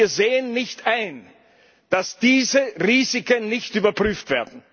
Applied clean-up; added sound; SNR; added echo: none; none; none; none.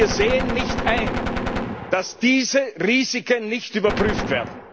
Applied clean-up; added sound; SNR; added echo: none; Gunshot, gunfire; 5 dB; none.